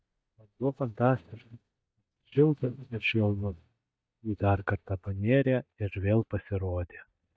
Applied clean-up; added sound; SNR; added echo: neural mask model DeepFilterNet 3.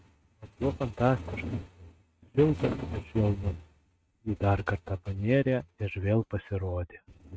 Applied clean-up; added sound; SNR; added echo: neural mask model RNNoise.